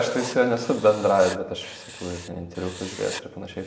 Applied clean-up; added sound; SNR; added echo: none; Writing; 15 dB; reverberation time 0.8 s.